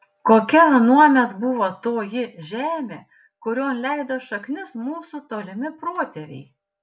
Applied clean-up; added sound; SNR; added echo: none; none; none; none.